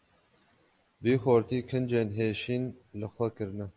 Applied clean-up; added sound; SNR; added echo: none; Tabla; 19 dB; none.